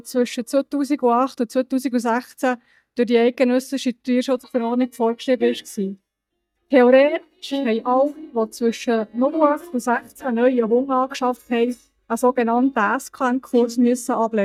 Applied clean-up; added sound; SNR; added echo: neural mask model DeepFilterNet 3.